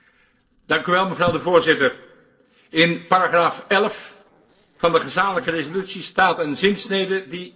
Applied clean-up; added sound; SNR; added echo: neural separator model SepFormer DNS4.